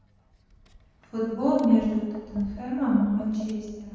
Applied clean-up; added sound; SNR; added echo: none; Tap; 20 dB; reverberation time 1.2 s.